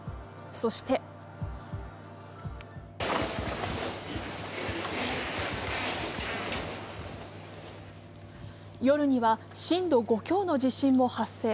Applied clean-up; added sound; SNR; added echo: none; Mechanical fan; 17 dB; none.